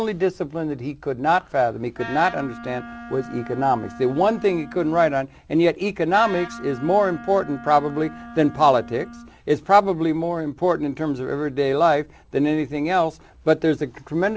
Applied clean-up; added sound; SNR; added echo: none; Wind instrument, woodwind instrument; 16 dB; none.